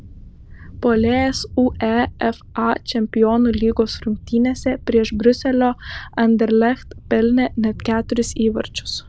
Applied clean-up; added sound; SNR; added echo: none; Thunder; 16 dB; none.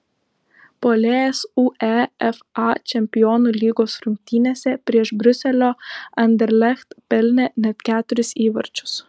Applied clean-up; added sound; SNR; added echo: none; none; none; none.